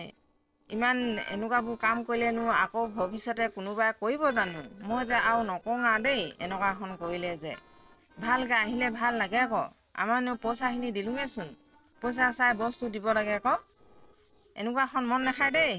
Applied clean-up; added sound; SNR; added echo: neural separator model SepFormer DNS4.